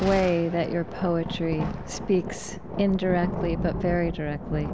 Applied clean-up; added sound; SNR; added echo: none; Thunder; 6 dB; none.